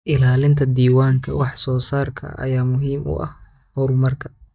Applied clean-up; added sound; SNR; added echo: neural mask model DeepFilterNet 3.